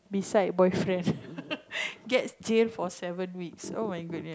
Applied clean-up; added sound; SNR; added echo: none; none; none; none.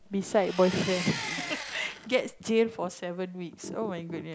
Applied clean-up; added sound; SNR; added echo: none; Engine; 8 dB; none.